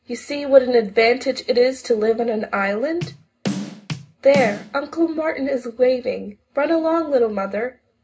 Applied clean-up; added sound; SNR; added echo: none; Bass drum / Snare drum; 8 dB; reverberation time 0.2 s.